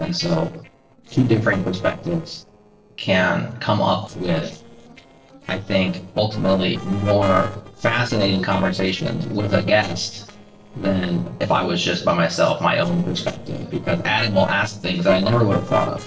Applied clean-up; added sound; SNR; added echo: neural separator model SepFormer DNS4.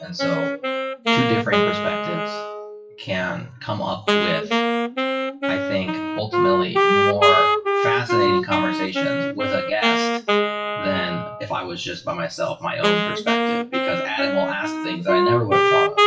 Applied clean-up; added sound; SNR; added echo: classical method WPE with log-MMSE.